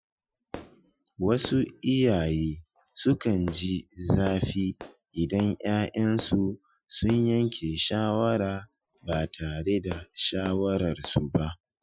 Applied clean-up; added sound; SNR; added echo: classical method Wiener filter.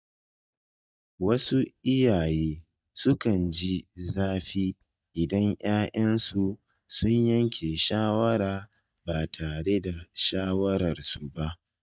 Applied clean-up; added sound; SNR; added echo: neural mask model DeepFilterNet 3.